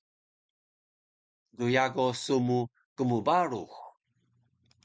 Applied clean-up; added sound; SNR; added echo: none; none; none; none.